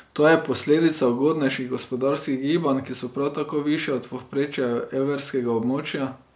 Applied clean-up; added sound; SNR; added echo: none; none; none; none.